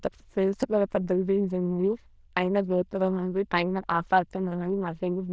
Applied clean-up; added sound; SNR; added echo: neural diffusion model UNIVERSE++.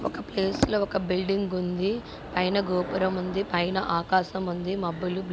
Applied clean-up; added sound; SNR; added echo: none; none; none; none.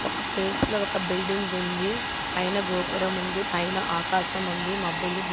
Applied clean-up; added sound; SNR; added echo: none; Domestic sounds, home sounds; 2 dB; none.